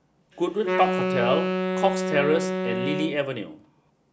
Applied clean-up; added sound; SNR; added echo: none; Wind instrument, woodwind instrument; 0 dB; none.